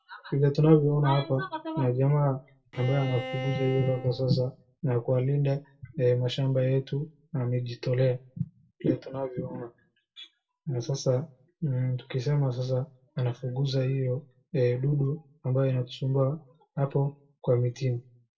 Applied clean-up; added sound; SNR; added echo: none; Bowed string instrument; 10 dB; reverberation time 0.2 s.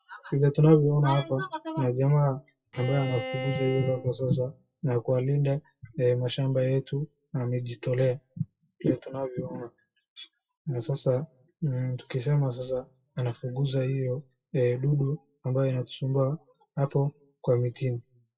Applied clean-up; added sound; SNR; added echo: classical method WPE with log-MMSE.